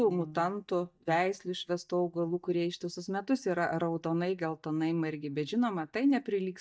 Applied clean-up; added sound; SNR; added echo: neural mask model DeepFilterNet 3.